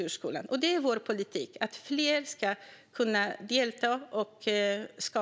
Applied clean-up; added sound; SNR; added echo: none; none; none; none.